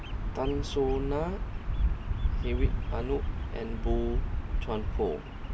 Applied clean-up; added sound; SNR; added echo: none; Bird vocalization, bird call, bird song; -4 dB; none.